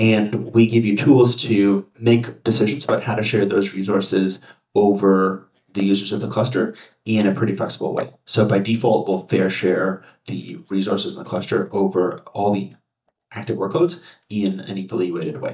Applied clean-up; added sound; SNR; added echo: neural mask model DeepFilterNet 3.